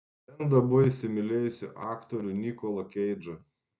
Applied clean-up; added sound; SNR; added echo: none; none; none; none.